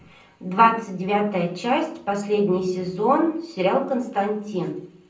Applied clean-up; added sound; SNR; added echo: none; none; none; reverberation time 0.6 s.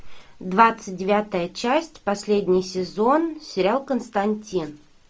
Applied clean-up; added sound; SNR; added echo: none; none; none; none.